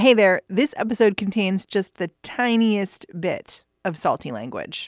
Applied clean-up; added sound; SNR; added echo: none; none; none; none.